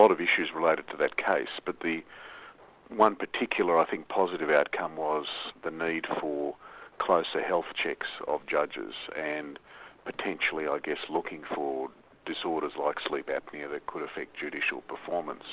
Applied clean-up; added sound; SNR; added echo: none; none; none; none.